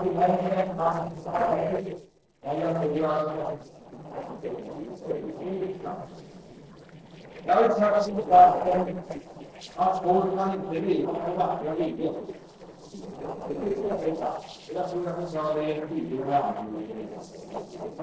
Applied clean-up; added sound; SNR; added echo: neural separator model SepFormer DNS4.